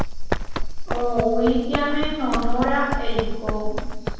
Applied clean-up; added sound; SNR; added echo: none; Run; -2 dB; reverberation time 1.3 s.